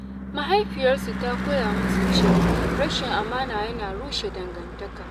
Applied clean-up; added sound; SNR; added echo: none; Car passing by / Engine / Truck; -2 dB; none.